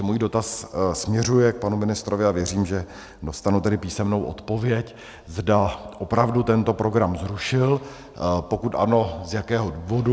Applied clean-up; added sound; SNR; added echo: none; none; none; none.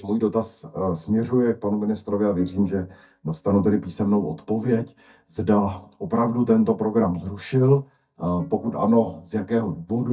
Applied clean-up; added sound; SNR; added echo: neural mask model DeepFilterNet 3.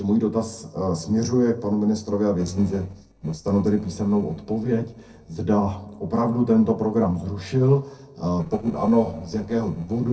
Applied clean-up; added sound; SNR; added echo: neural separator model SepFormer DNS4.